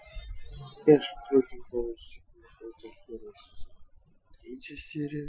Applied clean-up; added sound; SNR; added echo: classical method Wiener filter.